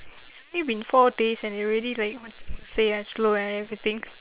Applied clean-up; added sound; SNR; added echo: neural separator model SepFormer WHAM!.